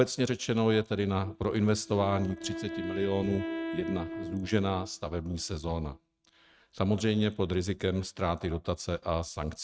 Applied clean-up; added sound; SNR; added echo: neural mask model RNNoise.